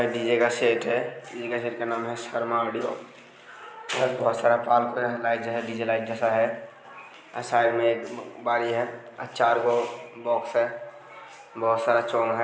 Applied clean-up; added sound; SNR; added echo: none; none; none; none.